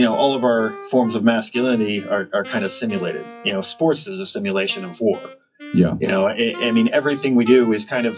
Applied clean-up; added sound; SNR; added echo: classical method WPE with log-MMSE.